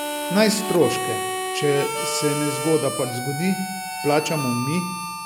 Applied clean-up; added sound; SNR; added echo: none; Harmonica; 4 dB; none.